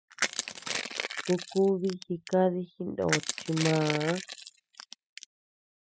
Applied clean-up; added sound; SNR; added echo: classical method spectral subtraction.